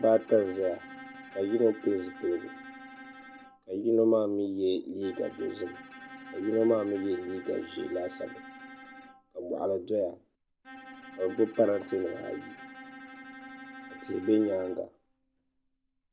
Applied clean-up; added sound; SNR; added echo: none; Bowed string instrument; 17 dB; none.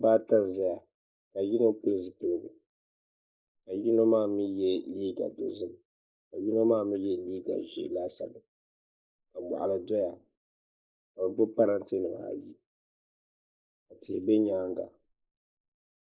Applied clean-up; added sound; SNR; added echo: neural mask model Resemble Enhance denoiser.